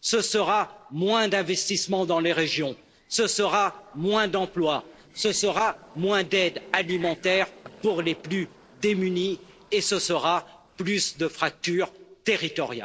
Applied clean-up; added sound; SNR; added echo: neural separator model SepFormer DNS4.